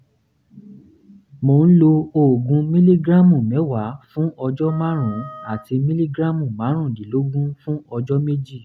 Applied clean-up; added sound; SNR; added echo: none; Wind instrument, woodwind instrument; 20 dB; none.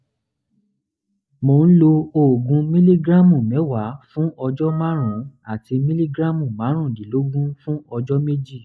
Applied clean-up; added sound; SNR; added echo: neural mask model DeepFilterNet 3.